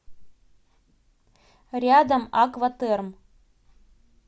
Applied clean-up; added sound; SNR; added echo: none; none; none; none.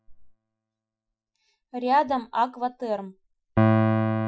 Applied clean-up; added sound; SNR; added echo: classical method Wiener filter.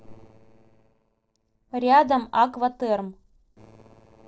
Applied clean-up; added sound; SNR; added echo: neural separator model SepFormer DNS4.